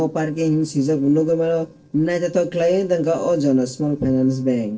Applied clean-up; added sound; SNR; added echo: neural separator model SepFormer DNS4.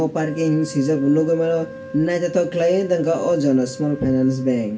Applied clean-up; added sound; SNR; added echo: none; Wind instrument, woodwind instrument; 17 dB; reverberation time 0.3 s.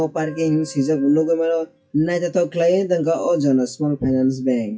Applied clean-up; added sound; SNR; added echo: classical method WPE with log-MMSE.